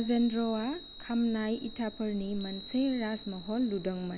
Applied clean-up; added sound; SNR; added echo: none; Chime; 13 dB; none.